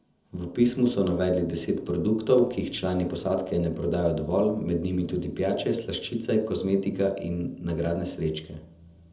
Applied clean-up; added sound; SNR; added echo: none; none; none; reverberation time 0.8 s.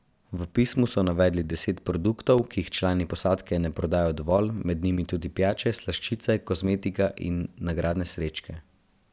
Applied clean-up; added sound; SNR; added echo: none; none; none; none.